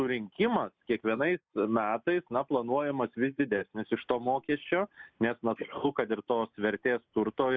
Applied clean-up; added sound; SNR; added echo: neural mask model Resemble Enhance denoiser.